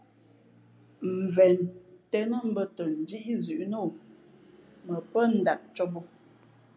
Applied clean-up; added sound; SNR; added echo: none; none; none; none.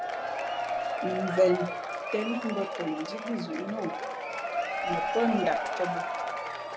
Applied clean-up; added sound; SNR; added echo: none; Applause / Crowd / Cheering; 1 dB; none.